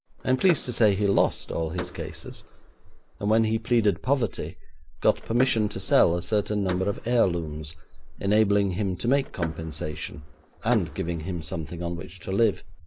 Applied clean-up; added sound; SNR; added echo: none; Door / Car; 17 dB; none.